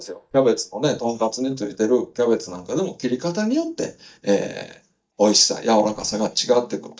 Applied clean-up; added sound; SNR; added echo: neural mask model DeepFilterNet 3.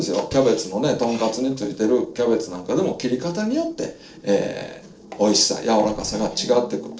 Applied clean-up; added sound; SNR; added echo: neural separator model SepFormer DNS4.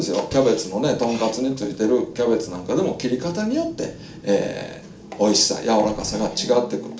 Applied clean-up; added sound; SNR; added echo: none; Car; 20 dB; reverberation time 0.4 s.